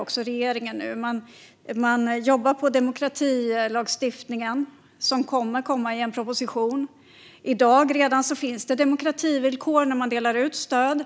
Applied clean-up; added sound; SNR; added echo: none; none; none; none.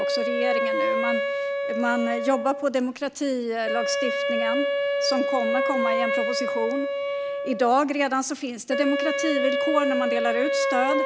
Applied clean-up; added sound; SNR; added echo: none; Wind instrument, woodwind instrument; -1 dB; none.